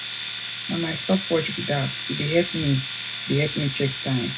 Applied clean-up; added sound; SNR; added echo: none; Domestic sounds, home sounds; 3 dB; reverberation time 0.2 s.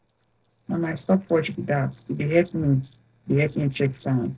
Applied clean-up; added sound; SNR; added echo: neural separator model SepFormer DNS4.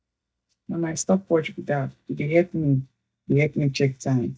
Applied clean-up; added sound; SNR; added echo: neural mask model DeepFilterNet 3.